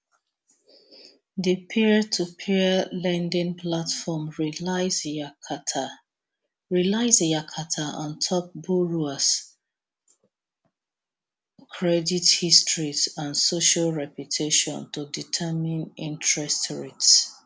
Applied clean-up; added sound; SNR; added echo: none; none; none; none.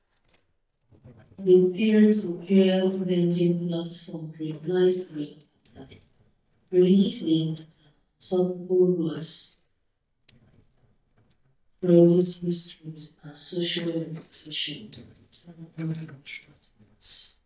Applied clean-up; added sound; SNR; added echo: neural mask model DeepFilterNet 3.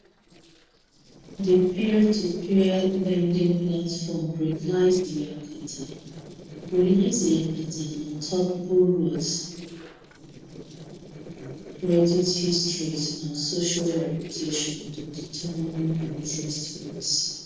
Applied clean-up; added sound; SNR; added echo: neural separator model SepFormer DNS4.